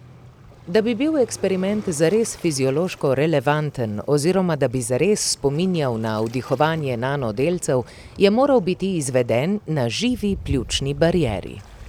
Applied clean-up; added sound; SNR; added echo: none; Waves, surf; 18 dB; none.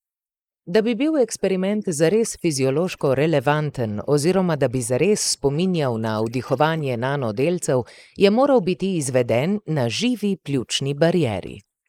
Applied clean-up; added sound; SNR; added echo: neural mask model Resemble Enhance denoiser.